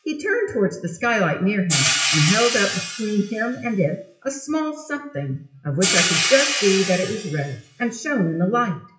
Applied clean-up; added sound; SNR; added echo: classical method WPE with log-MMSE.